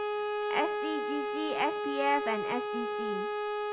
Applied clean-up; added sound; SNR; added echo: none; Bowed string instrument; -2 dB; none.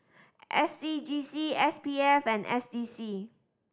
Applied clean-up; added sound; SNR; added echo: none; none; none; none.